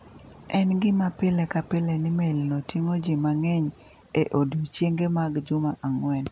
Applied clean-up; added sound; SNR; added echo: none; none; none; none.